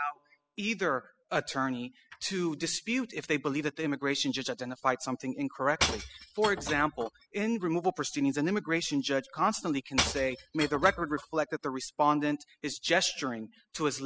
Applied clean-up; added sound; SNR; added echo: classical method spectral subtraction.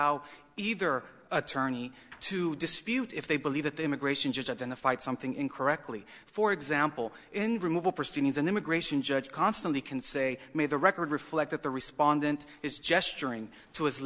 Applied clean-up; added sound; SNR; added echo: none; none; none; none.